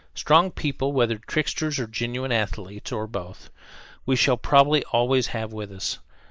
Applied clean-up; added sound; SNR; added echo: neural mask model Resemble Enhance denoiser.